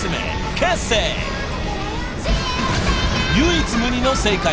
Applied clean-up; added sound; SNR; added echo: none; Fixed-wing aircraft, airplane; 6 dB; none.